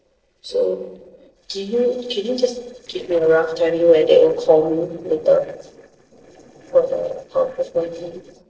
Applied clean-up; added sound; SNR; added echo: neural separator model SepFormer DNS4.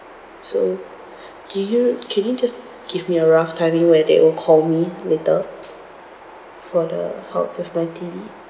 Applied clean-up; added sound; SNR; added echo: none; none; none; none.